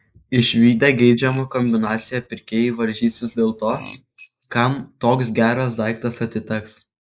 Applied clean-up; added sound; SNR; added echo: neural mask model Resemble Enhance denoiser.